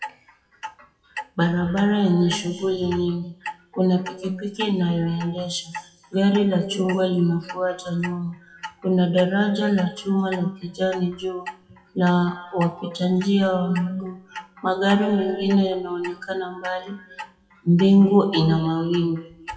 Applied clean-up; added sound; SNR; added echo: classical method WPE with log-MMSE.